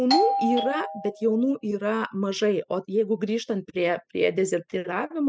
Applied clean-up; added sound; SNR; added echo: classical method spectral subtraction.